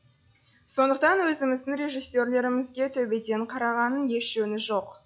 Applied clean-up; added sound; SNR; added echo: classical method log-MMSE.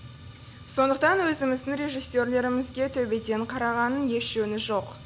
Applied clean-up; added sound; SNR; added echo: none; Fire; 18 dB; none.